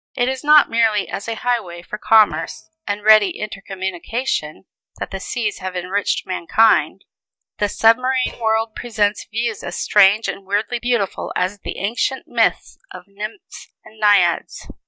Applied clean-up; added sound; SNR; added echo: neural mask model DeepFilterNet 3.